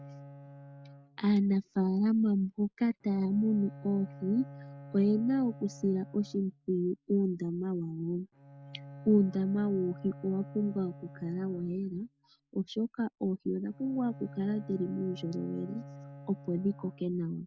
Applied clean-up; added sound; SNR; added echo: none; Bowed string instrument; 18 dB; none.